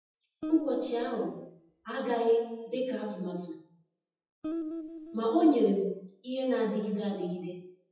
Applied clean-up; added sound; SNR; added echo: classical method WPE with log-MMSE.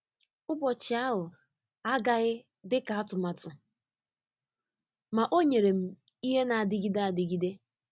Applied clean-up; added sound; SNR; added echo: none; none; none; none.